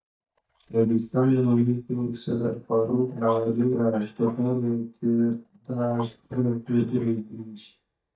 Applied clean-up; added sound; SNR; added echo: neural mask model DeepFilterNet 3.